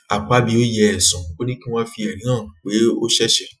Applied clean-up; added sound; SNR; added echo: classical method Wiener filter.